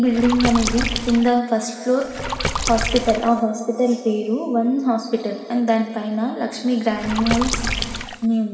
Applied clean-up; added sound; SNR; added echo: none; Water / Splash, splatter; 5 dB; reverberation time 2.1 s.